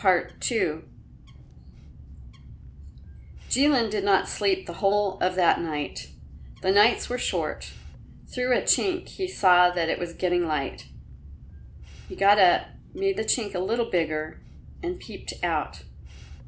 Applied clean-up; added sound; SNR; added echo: none; Bird; 17 dB; none.